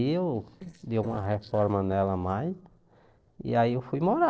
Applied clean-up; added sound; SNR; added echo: neural separator model SepFormer DNS4.